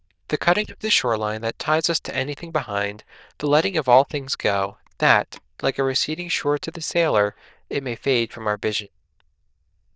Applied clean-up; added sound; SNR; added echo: neural diffusion model UNIVERSE++.